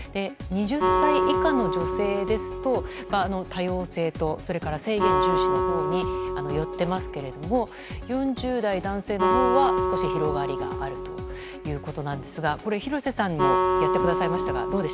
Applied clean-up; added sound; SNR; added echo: none; Acoustic guitar; 0 dB; none.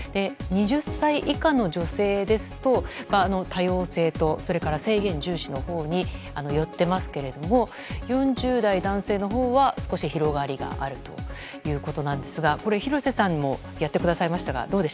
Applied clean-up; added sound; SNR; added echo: none; none; none; none.